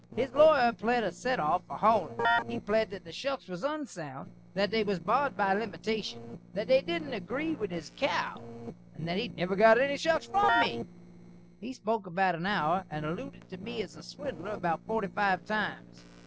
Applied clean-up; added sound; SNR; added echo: neural separator model SepFormer DNS4.